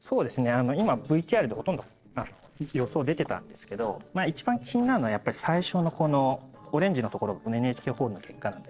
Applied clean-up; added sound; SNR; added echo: neural separator model SepFormer DNS4.